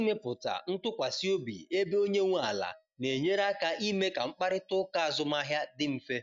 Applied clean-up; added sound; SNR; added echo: neural mask model DeepFilterNet 3.